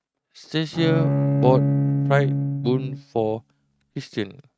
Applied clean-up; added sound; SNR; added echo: neural mask model RNNoise.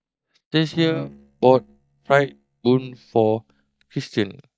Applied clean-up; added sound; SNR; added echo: neural mask model DeepFilterNet 3.